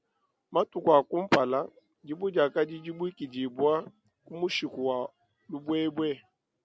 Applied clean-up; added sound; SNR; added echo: none; none; none; none.